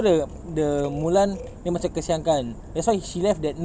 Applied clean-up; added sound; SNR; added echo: none; none; none; none.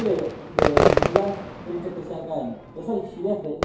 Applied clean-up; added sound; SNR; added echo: none; Fireworks; -3 dB; reverberation time 2.4 s.